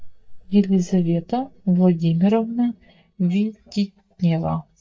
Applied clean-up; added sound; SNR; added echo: neural mask model DeepFilterNet 3.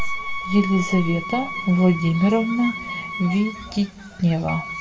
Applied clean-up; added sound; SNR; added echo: none; Wind instrument, woodwind instrument; 10 dB; reverberation time 1.1 s.